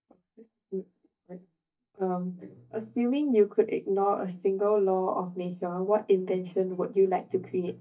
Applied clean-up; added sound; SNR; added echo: neural mask model DeepFilterNet 3.